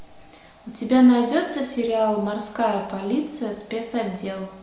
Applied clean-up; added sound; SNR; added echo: none; none; none; none.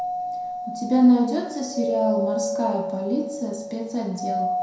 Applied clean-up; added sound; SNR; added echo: none; Doorbell; 4 dB; reverberation time 0.6 s.